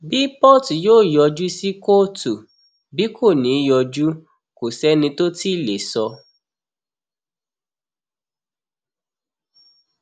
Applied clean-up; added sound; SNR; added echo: none; none; none; none.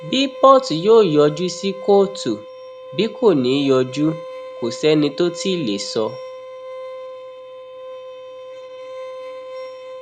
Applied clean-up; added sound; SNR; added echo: none; Bowed string instrument; 14 dB; none.